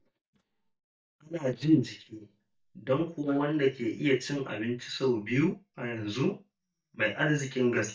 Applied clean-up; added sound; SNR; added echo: neural mask model DeepFilterNet 3.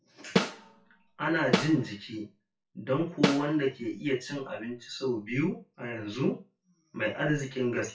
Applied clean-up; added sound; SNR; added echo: classical method WPE with log-MMSE.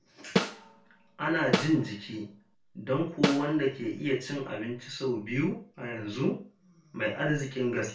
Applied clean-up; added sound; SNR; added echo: none; Snare drum; 2 dB; reverberation time 0.3 s.